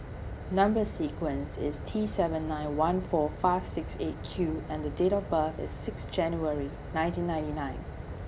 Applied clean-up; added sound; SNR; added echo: none; Fire; 8 dB; none.